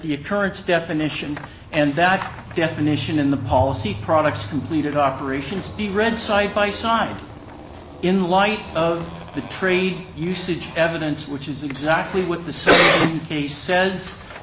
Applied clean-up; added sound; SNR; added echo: none; Motorcycle; 16 dB; none.